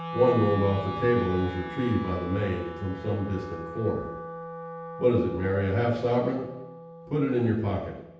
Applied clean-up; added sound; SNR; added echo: none; Wind instrument, woodwind instrument; 11 dB; reverberation time 0.9 s.